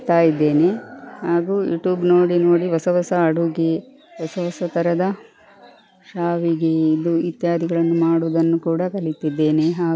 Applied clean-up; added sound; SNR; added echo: none; none; none; none.